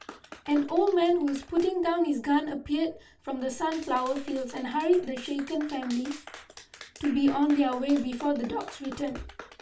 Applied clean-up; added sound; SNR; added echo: none; Clapping; 19 dB; reverberation time 0.2 s.